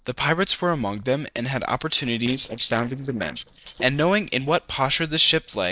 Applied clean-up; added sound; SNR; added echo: neural separator model SepFormer DNS4.